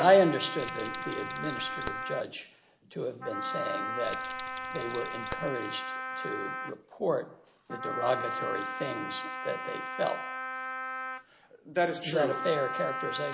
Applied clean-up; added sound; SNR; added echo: none; Keys jangling + Wind instrument, woodwind instrument; 5 dB; none.